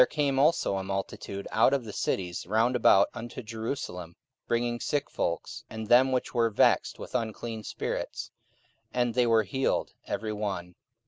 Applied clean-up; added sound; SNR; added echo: none; none; none; none.